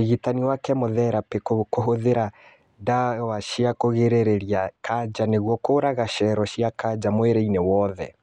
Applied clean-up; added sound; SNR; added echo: none; none; none; none.